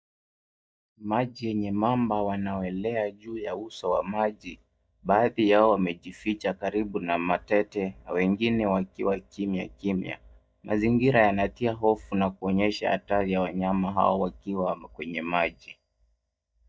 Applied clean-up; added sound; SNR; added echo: neural mask model DeepFilterNet 3.